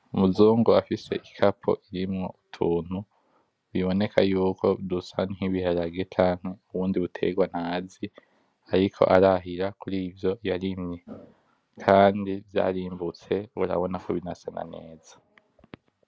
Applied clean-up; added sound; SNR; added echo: none; none; none; none.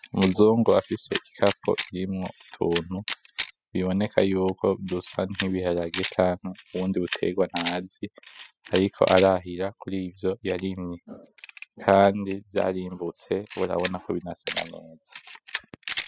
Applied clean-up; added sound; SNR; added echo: classical method spectral subtraction.